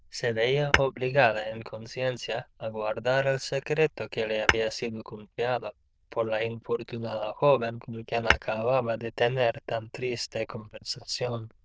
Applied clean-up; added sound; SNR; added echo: neural diffusion model UNIVERSE++.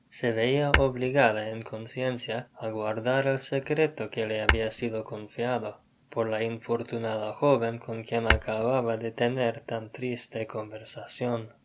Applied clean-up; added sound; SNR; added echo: none; Tap / Hammer / Glass; 6 dB; none.